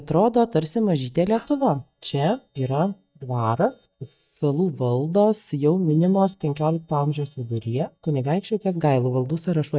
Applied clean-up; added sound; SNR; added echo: neural mask model DeepFilterNet 3.